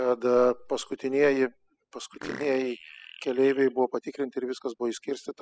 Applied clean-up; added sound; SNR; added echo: classical method spectral subtraction.